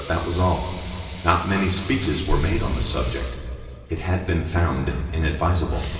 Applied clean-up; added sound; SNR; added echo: none; Sink (filling or washing) / Water tap, faucet / Liquid; 12 dB; reverberation time 2.4 s.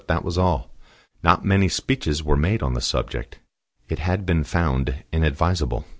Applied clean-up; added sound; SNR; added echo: none; none; none; none.